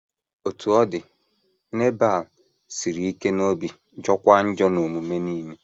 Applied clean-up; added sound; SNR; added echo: none; none; none; none.